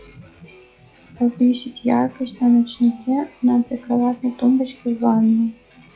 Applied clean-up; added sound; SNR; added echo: classical method log-MMSE.